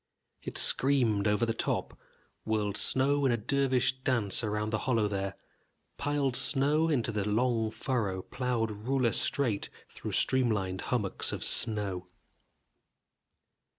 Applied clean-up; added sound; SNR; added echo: none; none; none; none.